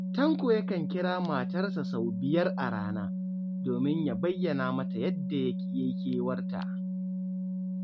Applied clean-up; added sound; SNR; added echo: none; Organ; 1 dB; none.